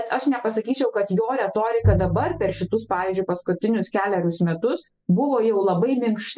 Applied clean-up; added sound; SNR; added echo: classical method spectral subtraction.